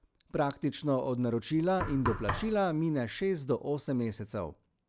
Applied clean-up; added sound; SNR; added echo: none; Knock; 8 dB; none.